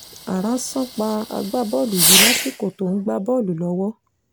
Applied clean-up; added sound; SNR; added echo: none; Fireworks; 0 dB; none.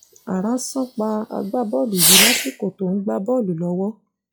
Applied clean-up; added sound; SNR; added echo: classical method log-MMSE.